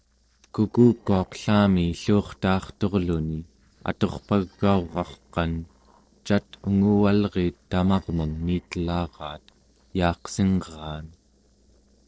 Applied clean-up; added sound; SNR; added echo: neural separator model SepFormer DNS4.